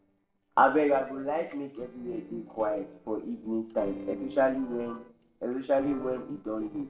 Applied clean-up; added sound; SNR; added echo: neural separator model SepFormer DNS4.